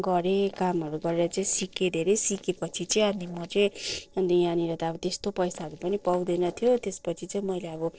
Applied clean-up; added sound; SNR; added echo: neural separator model SepFormer DNS4.